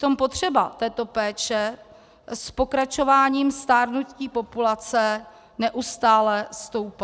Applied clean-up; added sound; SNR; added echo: none; none; none; none.